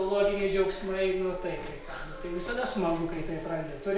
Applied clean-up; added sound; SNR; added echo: none; Wind instrument, woodwind instrument; 18 dB; none.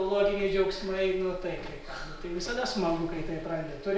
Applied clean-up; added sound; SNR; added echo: none; none; none; none.